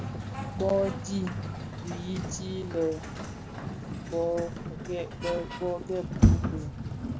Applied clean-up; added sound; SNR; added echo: none; Sliding door; -2 dB; none.